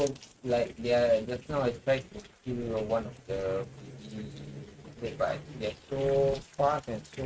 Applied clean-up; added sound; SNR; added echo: neural mask model RNNoise.